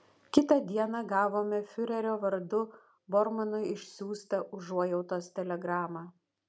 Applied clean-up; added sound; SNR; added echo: none; none; none; none.